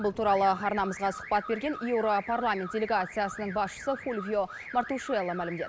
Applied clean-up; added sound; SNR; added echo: none; Alarm / Car; 13 dB; none.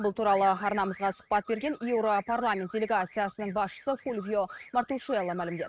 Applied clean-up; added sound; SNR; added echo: neural mask model RNNoise.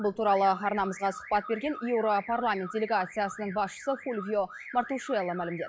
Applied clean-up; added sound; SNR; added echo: classical method log-MMSE.